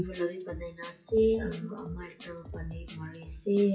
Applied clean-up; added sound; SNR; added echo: classical method WPE with log-MMSE.